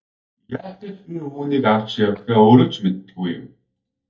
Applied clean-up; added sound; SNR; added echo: neural mask model DeepFilterNet 3.